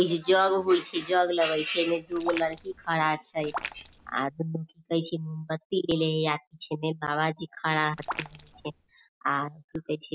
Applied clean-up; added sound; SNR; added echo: none; Raindrop; 12 dB; none.